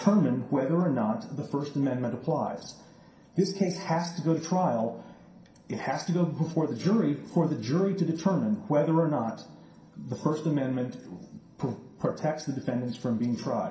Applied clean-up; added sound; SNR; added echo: none; none; none; reverberation time 0.5 s.